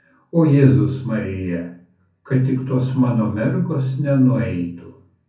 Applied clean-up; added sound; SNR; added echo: none; none; none; reverberation time 0.6 s.